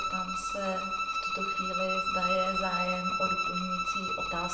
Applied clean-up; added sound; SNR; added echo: none; Bowed string instrument; -5 dB; reverberation time 0.7 s.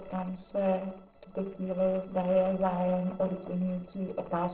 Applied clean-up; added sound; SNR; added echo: neural separator model SepFormer DNS4.